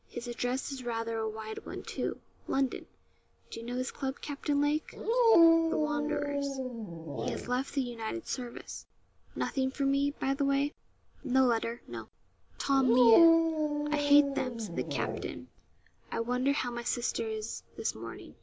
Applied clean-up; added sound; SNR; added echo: none; Dog; -4 dB; none.